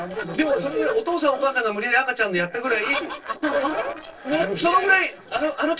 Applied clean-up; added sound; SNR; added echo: neural separator model SepFormer DNS4.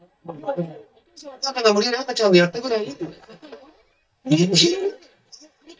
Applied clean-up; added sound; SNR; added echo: neural mask model DeepFilterNet 3.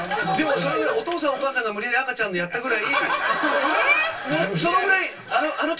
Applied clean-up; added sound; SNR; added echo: none; Cowbell; 18 dB; reverberation time 0.1 s.